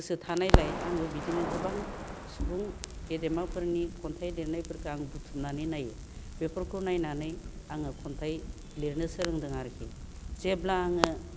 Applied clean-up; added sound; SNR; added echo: none; Crackle; 1 dB; none.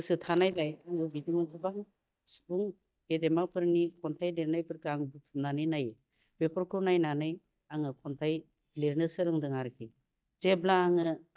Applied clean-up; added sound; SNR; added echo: neural mask model DeepFilterNet 3.